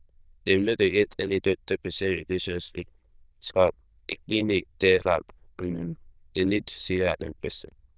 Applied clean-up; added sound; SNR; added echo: neural diffusion model UNIVERSE++.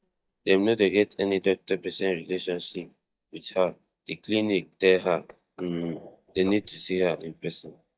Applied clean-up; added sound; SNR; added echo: neural mask model DeepFilterNet 3.